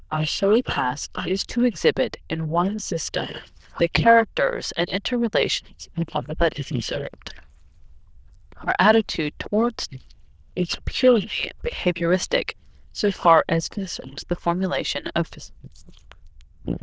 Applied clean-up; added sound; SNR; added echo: neural diffusion model UNIVERSE++.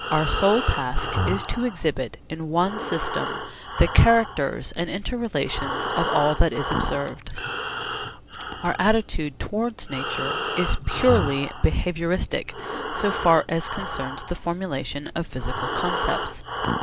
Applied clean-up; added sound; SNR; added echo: none; Breathing; 6 dB; none.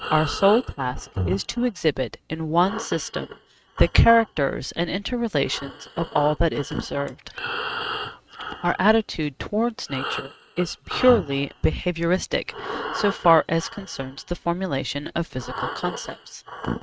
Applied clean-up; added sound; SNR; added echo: neural mask model RNNoise.